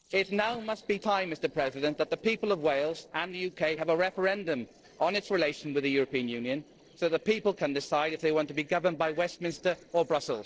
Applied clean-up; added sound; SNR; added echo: neural separator model SepFormer DNS4.